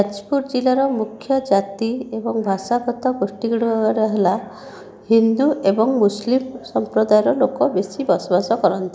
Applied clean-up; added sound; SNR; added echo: none; none; none; none.